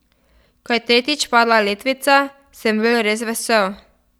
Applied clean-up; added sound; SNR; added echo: none; none; none; none.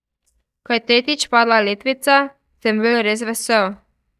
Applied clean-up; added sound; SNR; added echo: neural mask model DeepFilterNet 3.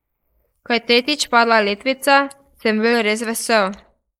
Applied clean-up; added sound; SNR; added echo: neural mask model Resemble Enhance denoiser.